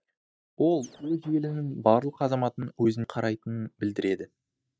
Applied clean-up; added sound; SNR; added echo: neural mask model DeepFilterNet 3.